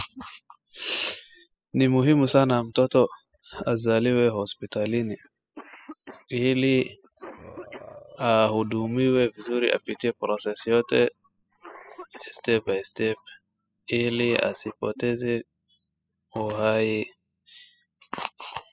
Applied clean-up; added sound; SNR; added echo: classical method spectral subtraction.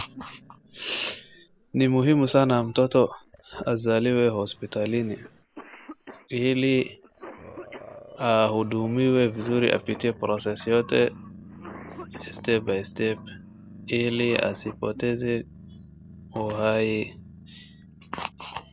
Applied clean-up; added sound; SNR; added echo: none; Growling + Cough; 19 dB; none.